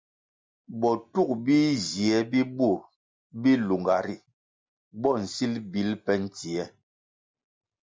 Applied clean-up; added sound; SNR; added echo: none; none; none; none.